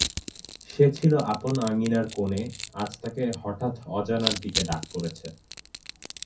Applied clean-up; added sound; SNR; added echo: none; Crushing; 9 dB; reverberation time 0.3 s.